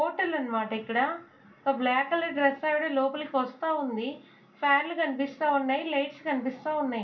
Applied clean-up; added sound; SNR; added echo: none; none; none; reverberation time 0.2 s.